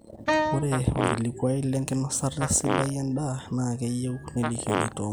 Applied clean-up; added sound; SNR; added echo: none; Fart + Wind instrument, woodwind instrument; 3 dB; none.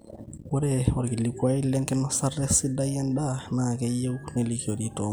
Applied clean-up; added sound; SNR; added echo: none; none; none; none.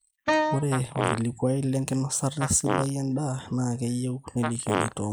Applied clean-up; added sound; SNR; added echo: neural mask model Resemble Enhance denoiser.